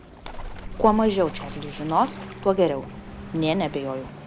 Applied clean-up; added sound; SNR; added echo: none; Waves, surf + Bird; 11 dB; none.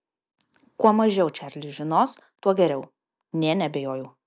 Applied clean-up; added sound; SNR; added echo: none; none; none; none.